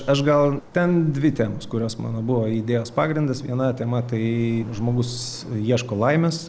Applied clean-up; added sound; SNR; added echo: none; Waves, surf; 20 dB; none.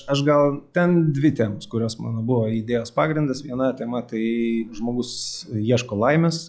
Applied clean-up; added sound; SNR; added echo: classical method log-MMSE.